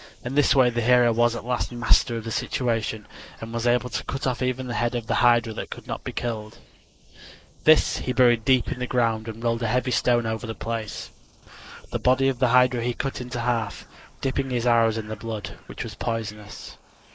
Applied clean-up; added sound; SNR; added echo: neural mask model Resemble Enhance denoiser.